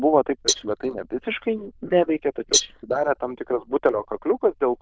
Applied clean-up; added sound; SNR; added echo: neural diffusion model UNIVERSE++.